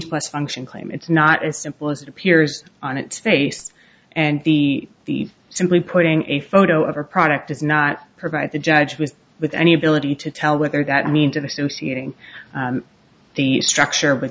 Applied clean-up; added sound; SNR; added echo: none; none; none; none.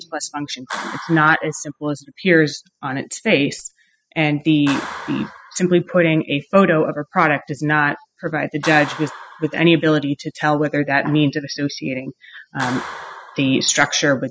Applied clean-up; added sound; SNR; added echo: classical method spectral subtraction.